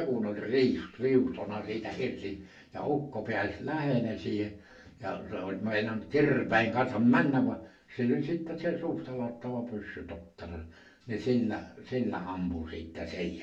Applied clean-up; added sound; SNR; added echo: none; none; none; reverberation time 0.3 s.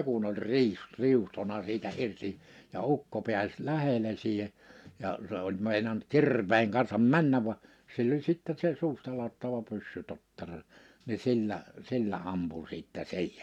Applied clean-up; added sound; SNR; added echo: none; none; none; none.